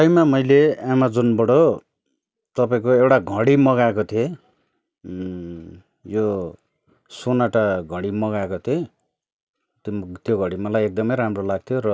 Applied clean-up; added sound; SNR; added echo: none; none; none; none.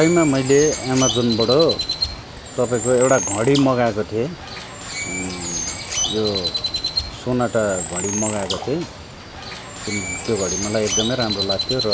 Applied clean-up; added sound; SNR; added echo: none; Bird; 5 dB; none.